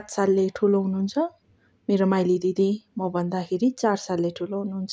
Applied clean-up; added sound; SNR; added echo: none; none; none; none.